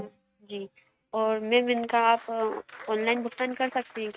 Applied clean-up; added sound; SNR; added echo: neural mask model RNNoise.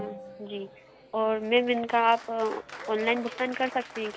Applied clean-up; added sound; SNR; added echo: none; Applause; 15 dB; none.